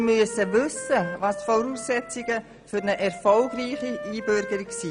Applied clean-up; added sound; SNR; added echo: none; Wind instrument, woodwind instrument; 12 dB; none.